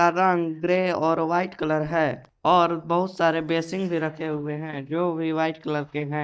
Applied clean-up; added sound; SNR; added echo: neural mask model DeepFilterNet 3.